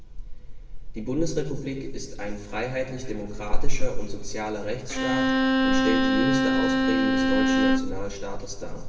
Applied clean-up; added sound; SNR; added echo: none; Bowed string instrument; -2 dB; reverberation time 2.2 s.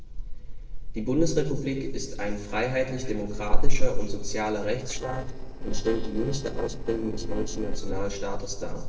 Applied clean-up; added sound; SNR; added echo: neural separator model SepFormer DNS4.